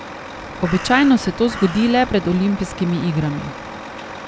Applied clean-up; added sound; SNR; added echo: none; Crow + Truck; 12 dB; none.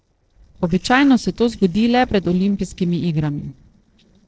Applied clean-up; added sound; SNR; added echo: neural separator model SepFormer DNS4.